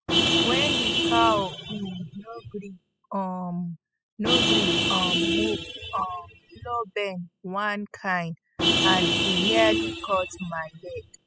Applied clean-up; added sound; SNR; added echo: classical method spectral subtraction.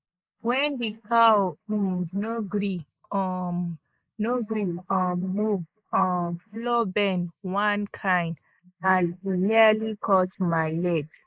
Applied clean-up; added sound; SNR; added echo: neural mask model Resemble Enhance denoiser.